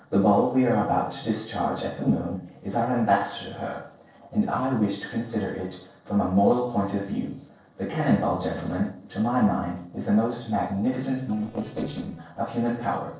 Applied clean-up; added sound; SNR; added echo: neural separator model SepFormer DNS4.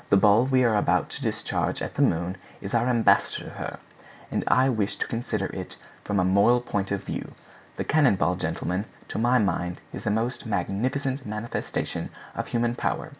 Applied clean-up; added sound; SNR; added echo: none; none; none; none.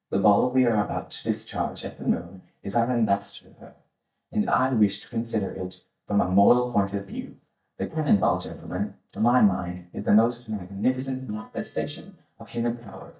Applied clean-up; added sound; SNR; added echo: neural mask model DeepFilterNet 3.